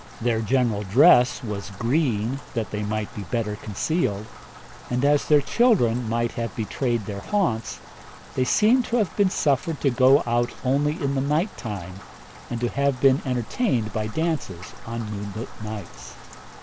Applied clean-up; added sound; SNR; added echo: none; Rain; 14 dB; none.